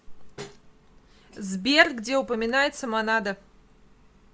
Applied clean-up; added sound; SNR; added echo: none; none; none; none.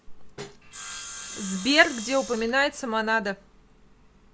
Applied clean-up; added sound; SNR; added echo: none; Sawing; 12 dB; none.